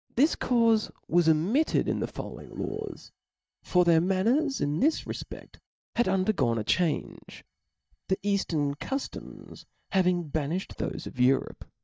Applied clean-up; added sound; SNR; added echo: neural mask model DeepFilterNet 3.